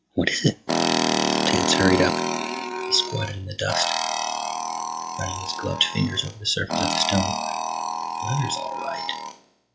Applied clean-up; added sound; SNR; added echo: classical method log-MMSE.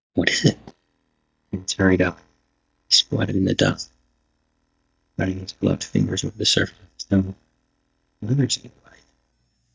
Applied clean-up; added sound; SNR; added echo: neural mask model DeepFilterNet 3.